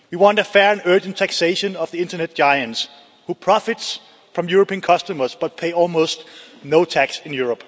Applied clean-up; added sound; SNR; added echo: none; none; none; none.